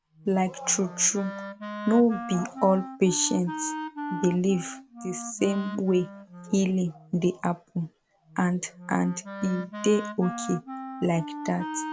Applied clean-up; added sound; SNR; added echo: none; Wind instrument, woodwind instrument; 11 dB; none.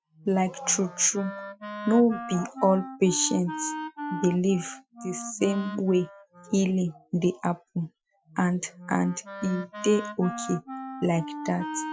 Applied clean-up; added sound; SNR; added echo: classical method Wiener filter.